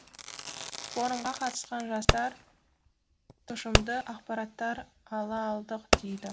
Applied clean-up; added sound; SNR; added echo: none; Fireworks; -2 dB; none.